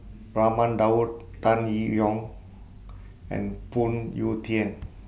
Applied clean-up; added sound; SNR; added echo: none; none; none; none.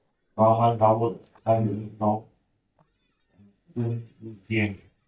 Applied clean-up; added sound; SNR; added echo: neural mask model DeepFilterNet 3.